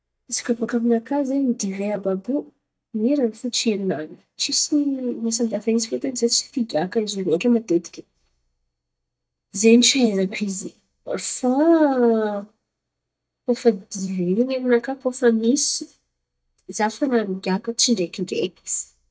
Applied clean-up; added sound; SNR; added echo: neural mask model DeepFilterNet 3.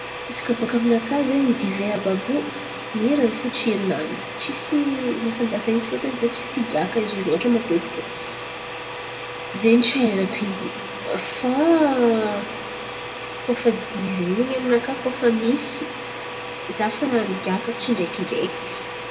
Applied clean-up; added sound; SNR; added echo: none; Domestic sounds, home sounds; 7 dB; reverberation time 1.1 s.